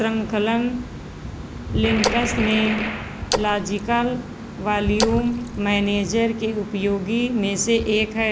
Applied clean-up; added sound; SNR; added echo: none; Splash, splatter + Gunshot, gunfire; 6 dB; none.